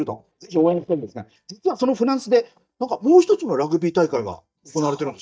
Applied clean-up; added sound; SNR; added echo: neural mask model DeepFilterNet 3.